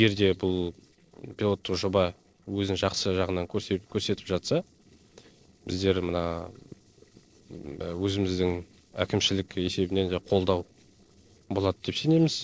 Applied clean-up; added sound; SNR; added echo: neural separator model SepFormer DNS4.